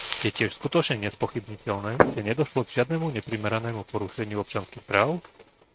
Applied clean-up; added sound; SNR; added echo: neural mask model RNNoise.